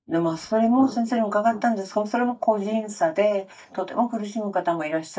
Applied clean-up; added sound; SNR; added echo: neural mask model DeepFilterNet 3.